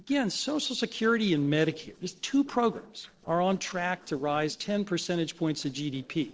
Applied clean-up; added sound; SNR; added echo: neural separator model SepFormer DNS4.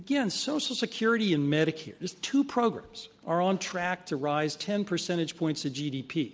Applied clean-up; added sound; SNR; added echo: none; none; none; none.